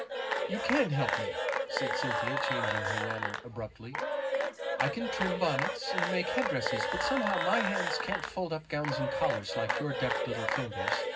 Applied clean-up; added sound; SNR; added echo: none; Applause / Cheering / Clapping; -3 dB; reverberation time 0.4 s.